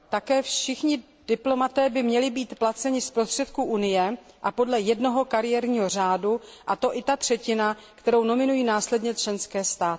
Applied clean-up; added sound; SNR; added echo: none; none; none; none.